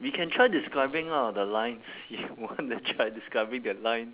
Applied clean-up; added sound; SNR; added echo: none; none; none; none.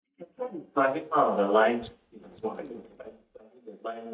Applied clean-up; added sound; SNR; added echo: neural mask model DeepFilterNet 3.